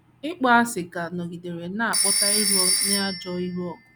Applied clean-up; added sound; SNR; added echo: none; Telephone; 0 dB; none.